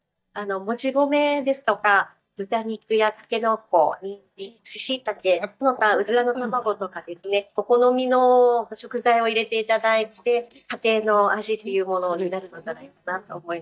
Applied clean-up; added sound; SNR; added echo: neural mask model DeepFilterNet 3.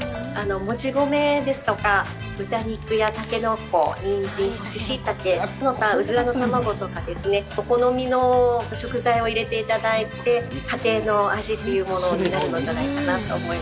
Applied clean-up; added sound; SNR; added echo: none; none; none; none.